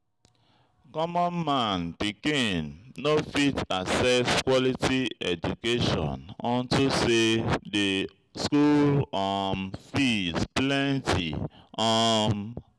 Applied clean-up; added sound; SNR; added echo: none; none; none; none.